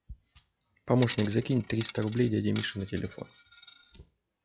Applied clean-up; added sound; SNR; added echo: classical method log-MMSE.